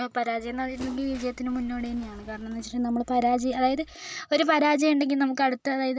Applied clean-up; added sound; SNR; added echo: none; Bird; 19 dB; none.